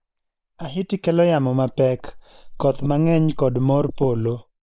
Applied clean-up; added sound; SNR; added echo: neural mask model Resemble Enhance denoiser.